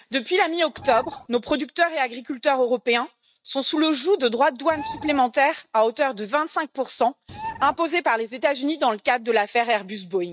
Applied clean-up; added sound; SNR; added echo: neural mask model RNNoise.